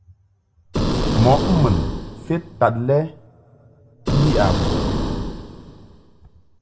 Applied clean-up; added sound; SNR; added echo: none; Boom; 0 dB; reverberation time 1.8 s.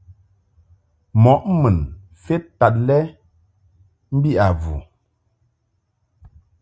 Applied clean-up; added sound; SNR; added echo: none; none; none; none.